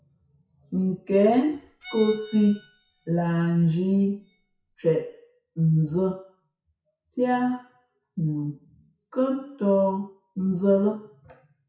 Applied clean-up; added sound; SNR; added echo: classical method WPE with log-MMSE.